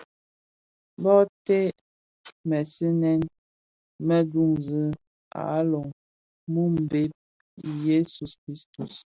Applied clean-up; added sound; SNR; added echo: none; none; none; none.